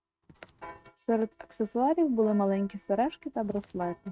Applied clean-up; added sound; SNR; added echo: neural mask model RNNoise.